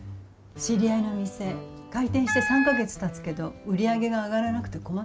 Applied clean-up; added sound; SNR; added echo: none; Wind instrument, woodwind instrument; 3 dB; none.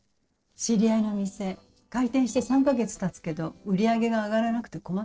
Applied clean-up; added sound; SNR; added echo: neural separator model SepFormer DNS4.